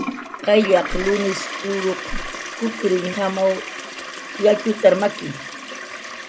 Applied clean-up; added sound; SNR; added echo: none; Whoosh, swoosh, swish + Toilet flush; 9 dB; none.